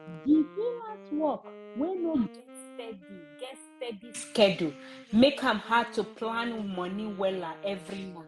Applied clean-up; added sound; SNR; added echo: none; Wind instrument, woodwind instrument; 19 dB; none.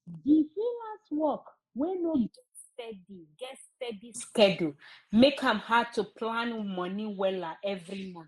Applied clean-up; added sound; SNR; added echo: neural mask model Resemble Enhance denoiser.